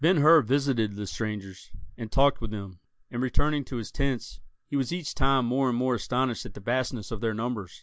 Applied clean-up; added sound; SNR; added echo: none; none; none; none.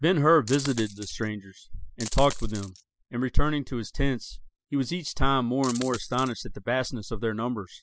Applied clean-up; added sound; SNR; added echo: classical method spectral subtraction.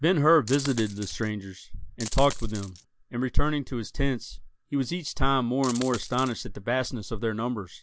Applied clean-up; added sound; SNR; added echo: none; Coin (dropping); 14 dB; none.